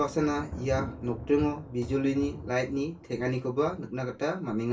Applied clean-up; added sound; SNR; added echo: none; Thunder; 12 dB; reverberation time 0.2 s.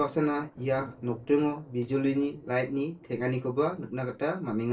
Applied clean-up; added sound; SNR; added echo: neural separator model SepFormer DNS4.